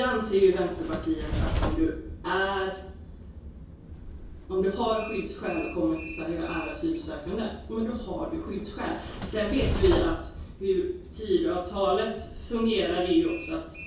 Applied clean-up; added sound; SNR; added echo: none; Train; 7 dB; reverberation time 0.6 s.